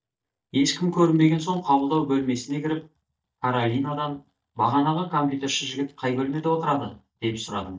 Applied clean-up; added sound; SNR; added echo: neural mask model DeepFilterNet 3.